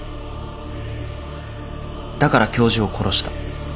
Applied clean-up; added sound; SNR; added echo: none; none; none; none.